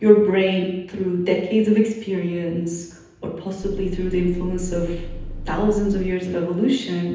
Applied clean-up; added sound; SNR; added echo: none; Engine; 8 dB; reverberation time 0.9 s.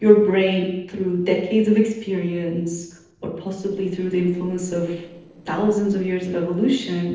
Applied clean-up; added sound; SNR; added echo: neural separator model SepFormer DNS4.